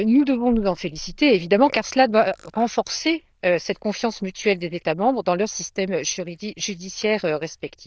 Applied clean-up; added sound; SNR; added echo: neural diffusion model UNIVERSE++.